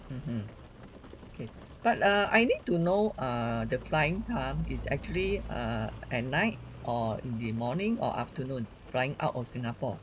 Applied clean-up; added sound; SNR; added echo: none; Rain; 13 dB; none.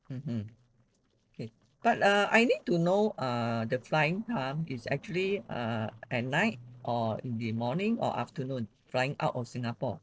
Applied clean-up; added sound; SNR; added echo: neural separator model SepFormer DNS4.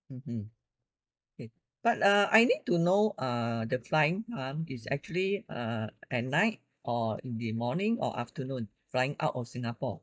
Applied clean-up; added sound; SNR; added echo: neural mask model DeepFilterNet 3.